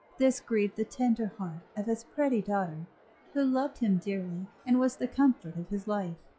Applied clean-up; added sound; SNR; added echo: classical method log-MMSE.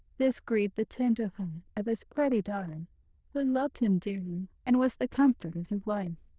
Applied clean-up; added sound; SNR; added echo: neural diffusion model UNIVERSE++.